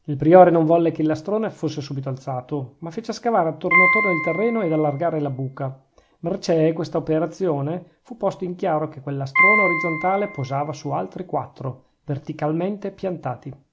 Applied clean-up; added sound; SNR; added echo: none; Piano; 0 dB; none.